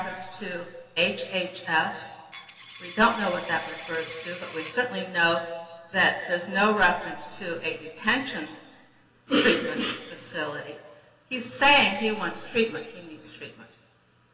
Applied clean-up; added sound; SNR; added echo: none; Coin (dropping); 7 dB; reverberation time 1.7 s.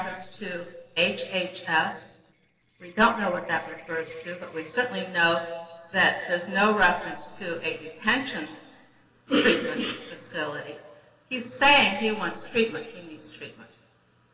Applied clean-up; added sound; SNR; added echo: neural separator model SepFormer DNS4.